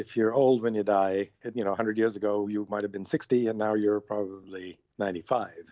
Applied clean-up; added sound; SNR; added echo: none; none; none; none.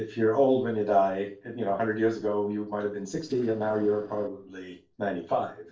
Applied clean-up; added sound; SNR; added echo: neural separator model SepFormer DNS4.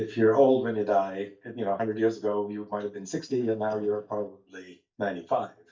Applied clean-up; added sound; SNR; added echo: neural mask model DeepFilterNet 3.